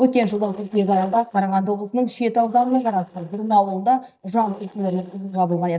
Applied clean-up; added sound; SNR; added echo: neural mask model DeepFilterNet 3.